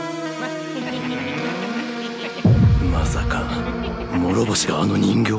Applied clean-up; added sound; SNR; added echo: none; Bowed string instrument; 19 dB; none.